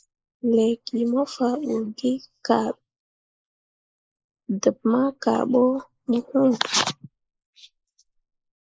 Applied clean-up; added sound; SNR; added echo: neural mask model Resemble Enhance denoiser.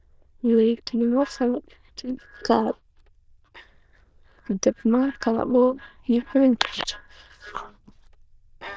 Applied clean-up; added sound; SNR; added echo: neural diffusion model UNIVERSE++.